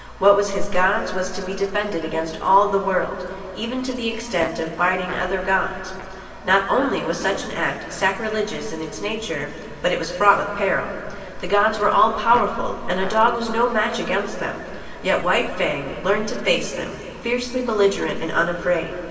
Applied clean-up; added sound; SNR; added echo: none; Fart; 19 dB; reverberation time 2.5 s.